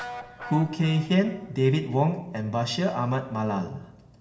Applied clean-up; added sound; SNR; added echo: none; Guitar; 19 dB; reverberation time 0.9 s.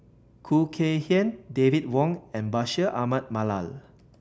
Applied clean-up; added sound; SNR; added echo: none; none; none; none.